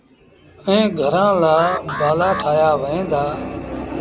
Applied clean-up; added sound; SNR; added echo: none; Alarm; 10 dB; none.